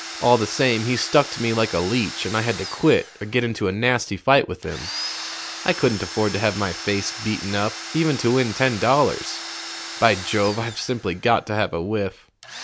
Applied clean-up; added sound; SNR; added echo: none; Domestic sounds, home sounds; 12 dB; none.